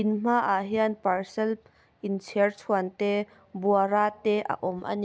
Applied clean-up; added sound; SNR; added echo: none; none; none; none.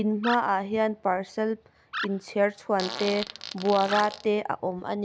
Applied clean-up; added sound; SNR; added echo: none; Animal + Fart; 10 dB; none.